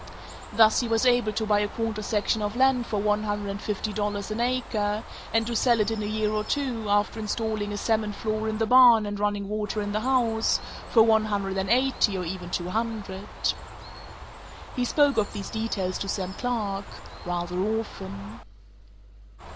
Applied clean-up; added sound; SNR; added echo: none; Bird; 14 dB; none.